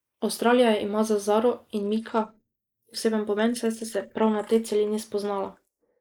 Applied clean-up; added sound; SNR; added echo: neural mask model Resemble Enhance denoiser.